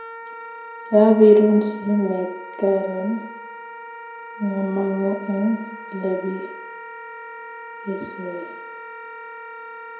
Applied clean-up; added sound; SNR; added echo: none; Wind instrument, woodwind instrument; 14 dB; reverberation time 0.6 s.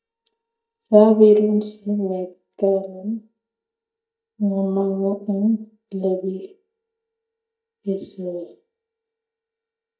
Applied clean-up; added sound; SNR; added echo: neural mask model DeepFilterNet 3.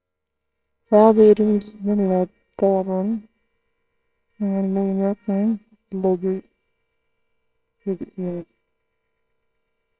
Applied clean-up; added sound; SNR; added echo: neural separator model SepFormer WHAMR!.